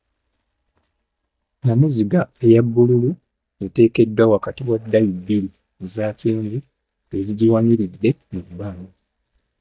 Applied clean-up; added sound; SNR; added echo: neural mask model DeepFilterNet 3.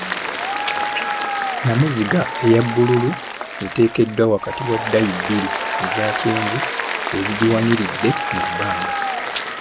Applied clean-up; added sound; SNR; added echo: none; Applause; 4 dB; none.